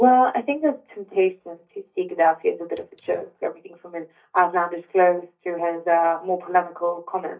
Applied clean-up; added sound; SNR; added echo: neural mask model DeepFilterNet 3.